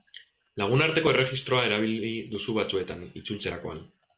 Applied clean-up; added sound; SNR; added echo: none; none; none; none.